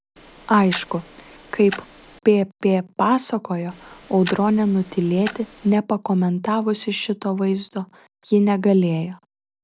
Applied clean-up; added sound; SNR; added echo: none; Tick-tock; 17 dB; none.